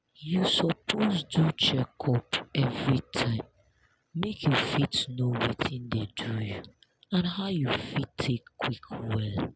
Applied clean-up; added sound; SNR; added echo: none; none; none; none.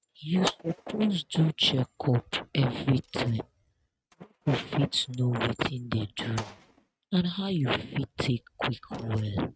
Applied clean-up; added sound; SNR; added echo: neural mask model RNNoise.